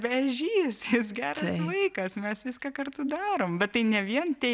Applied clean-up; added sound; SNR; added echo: none; none; none; none.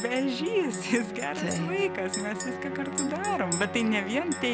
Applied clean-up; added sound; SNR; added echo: none; Musical instrument + Chink, clink; 5 dB; none.